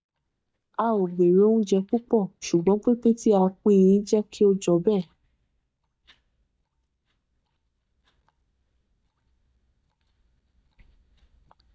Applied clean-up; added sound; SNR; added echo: neural mask model DeepFilterNet 3.